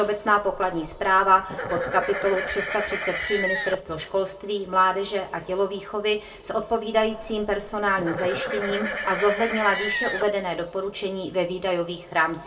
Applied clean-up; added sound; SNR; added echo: none; Livestock, farm animals, working animals; 6 dB; reverberation time 0.2 s.